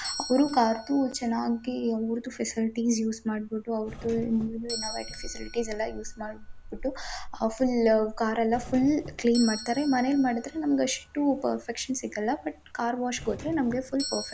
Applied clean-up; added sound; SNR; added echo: none; Rain + Doorbell; 13 dB; none.